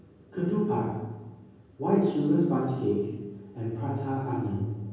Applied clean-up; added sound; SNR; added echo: none; none; none; reverberation time 1.3 s.